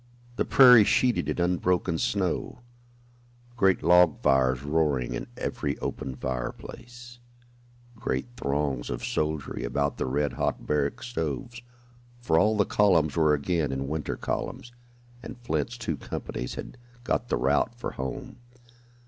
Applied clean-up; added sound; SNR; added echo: none; none; none; none.